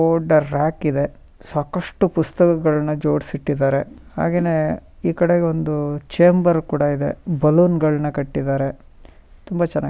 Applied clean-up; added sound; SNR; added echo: none; Whoosh, swoosh, swish; 19 dB; none.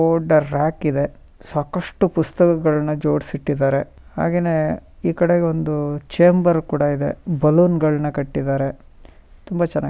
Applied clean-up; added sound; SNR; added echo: none; none; none; none.